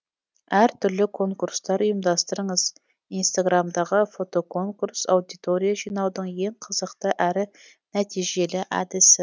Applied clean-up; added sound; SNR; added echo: none; none; none; none.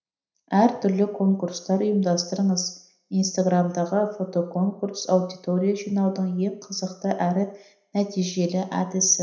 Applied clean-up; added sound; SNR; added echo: none; none; none; reverberation time 0.5 s.